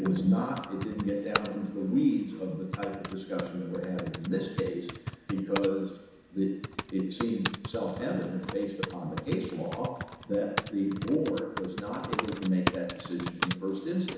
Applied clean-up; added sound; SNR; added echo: none; Typing; 7 dB; reverberation time 1.0 s.